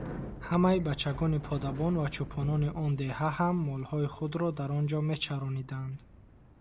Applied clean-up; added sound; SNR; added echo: none; Bicycle; 14 dB; none.